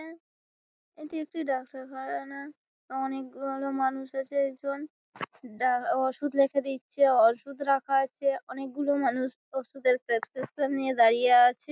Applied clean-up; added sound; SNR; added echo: none; none; none; none.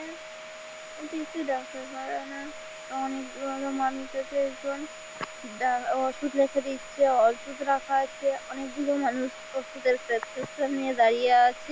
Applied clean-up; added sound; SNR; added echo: none; Domestic sounds, home sounds; 14 dB; none.